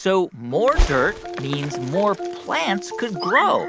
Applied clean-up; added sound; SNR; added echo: none; none; none; none.